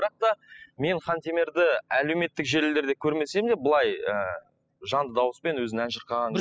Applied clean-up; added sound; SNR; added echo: classical method spectral subtraction.